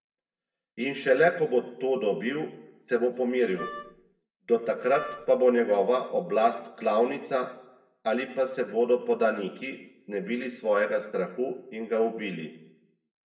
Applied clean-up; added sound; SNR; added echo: none; Wind instrument, woodwind instrument; 13 dB; reverberation time 0.8 s.